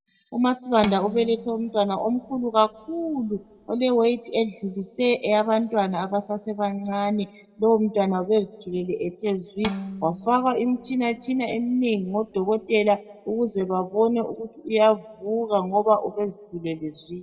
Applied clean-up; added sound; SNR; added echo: none; Bowed string instrument; 14 dB; reverberation time 1.1 s.